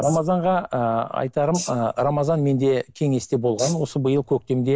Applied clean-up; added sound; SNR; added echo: neural mask model Resemble Enhance denoiser.